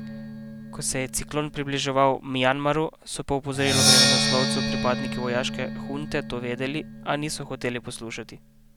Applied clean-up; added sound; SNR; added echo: none; Percussion; 0 dB; none.